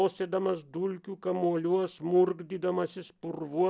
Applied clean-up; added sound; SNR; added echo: none; none; none; none.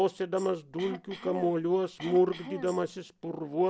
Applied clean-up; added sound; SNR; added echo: none; Cough + Tambourine; 15 dB; none.